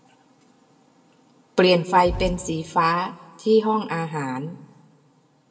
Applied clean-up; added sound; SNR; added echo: none; Fireworks; 14 dB; reverberation time 0.9 s.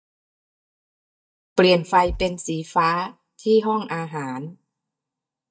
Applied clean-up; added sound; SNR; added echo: neural mask model DeepFilterNet 3.